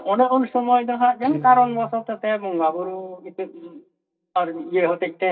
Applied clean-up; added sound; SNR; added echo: neural mask model DeepFilterNet 3.